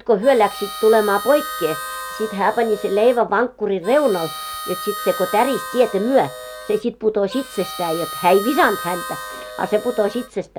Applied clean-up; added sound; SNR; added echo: none; Harmonica; 11 dB; none.